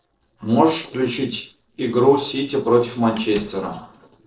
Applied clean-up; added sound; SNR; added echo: neural separator model SepFormer DNS4.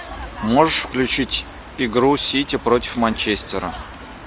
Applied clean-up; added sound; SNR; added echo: none; none; none; none.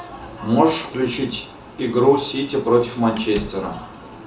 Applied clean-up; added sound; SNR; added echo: none; Squeak / Slam; 19 dB; reverberation time 0.6 s.